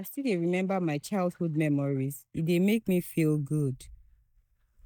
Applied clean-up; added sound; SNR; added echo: neural mask model DeepFilterNet 3.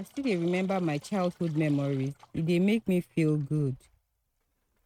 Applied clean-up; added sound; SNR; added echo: neural mask model RNNoise.